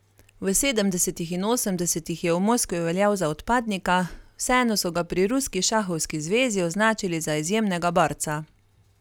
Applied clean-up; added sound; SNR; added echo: none; none; none; none.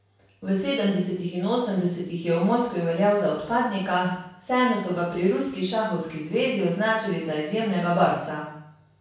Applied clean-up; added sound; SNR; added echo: none; none; none; reverberation time 0.7 s.